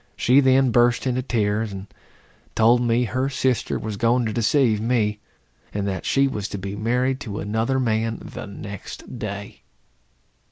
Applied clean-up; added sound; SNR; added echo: none; none; none; none.